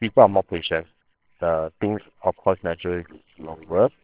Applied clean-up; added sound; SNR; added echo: neural separator model SepFormer WHAMR!.